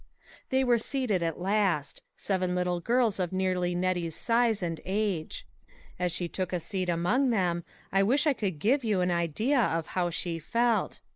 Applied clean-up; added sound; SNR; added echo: neural mask model Resemble Enhance denoiser.